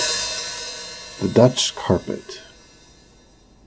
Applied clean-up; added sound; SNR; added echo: none; Hi-hat; 8 dB; none.